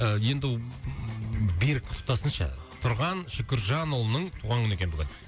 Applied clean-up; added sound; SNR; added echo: none; none; none; none.